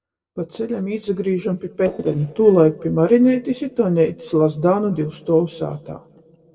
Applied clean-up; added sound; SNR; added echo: neural separator model SepFormer DNS4.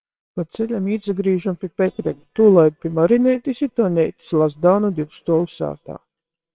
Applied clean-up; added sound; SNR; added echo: neural separator model SepFormer WHAMR!.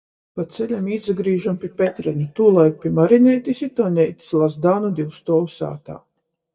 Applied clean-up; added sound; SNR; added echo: neural mask model DeepFilterNet 3.